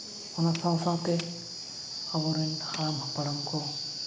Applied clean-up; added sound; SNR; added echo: none; Tools; 19 dB; none.